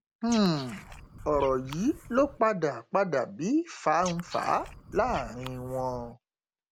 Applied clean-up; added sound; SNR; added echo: none; Frog; 15 dB; none.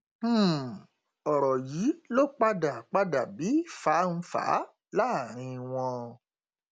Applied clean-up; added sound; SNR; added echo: none; none; none; none.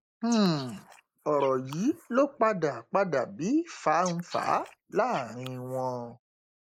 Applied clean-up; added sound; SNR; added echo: neural mask model Resemble Enhance denoiser.